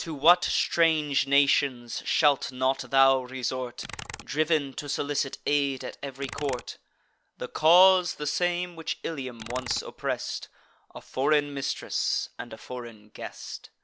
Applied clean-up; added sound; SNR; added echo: none; Computer keyboard; 16 dB; none.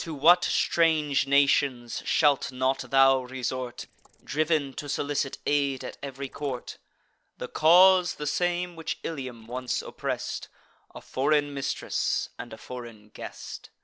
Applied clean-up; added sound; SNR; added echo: neural separator model SepFormer DNS4.